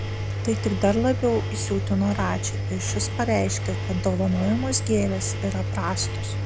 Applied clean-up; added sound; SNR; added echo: none; Engine; 2 dB; none.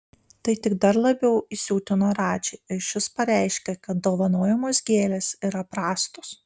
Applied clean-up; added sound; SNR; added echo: none; none; none; none.